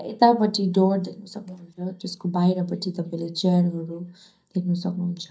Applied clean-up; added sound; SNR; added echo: neural mask model DeepFilterNet 3.